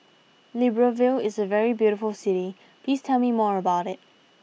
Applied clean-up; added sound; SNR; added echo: none; none; none; none.